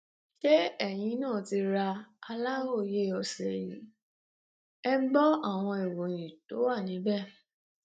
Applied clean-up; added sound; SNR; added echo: neural mask model DeepFilterNet 3.